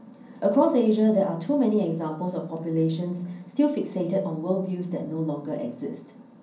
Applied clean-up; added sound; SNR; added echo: none; none; none; reverberation time 0.6 s.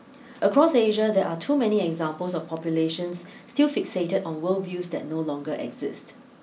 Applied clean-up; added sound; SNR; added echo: none; none; none; none.